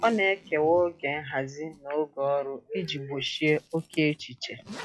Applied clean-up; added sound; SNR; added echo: classical method log-MMSE.